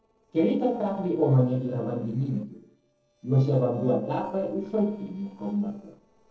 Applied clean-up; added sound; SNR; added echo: neural separator model SepFormer DNS4.